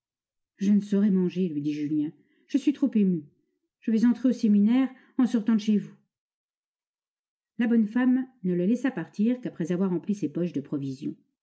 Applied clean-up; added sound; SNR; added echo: none; none; none; none.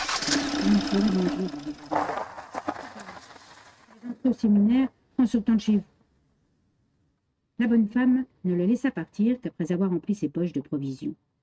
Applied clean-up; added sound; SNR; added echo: neural mask model RNNoise.